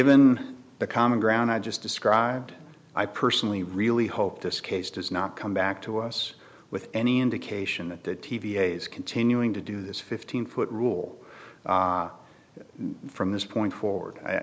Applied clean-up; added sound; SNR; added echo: none; none; none; none.